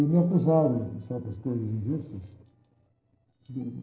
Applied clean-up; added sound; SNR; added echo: neural separator model SepFormer DNS4.